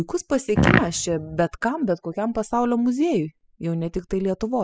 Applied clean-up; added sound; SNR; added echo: classical method spectral subtraction.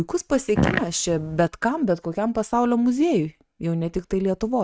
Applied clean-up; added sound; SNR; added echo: neural mask model RNNoise.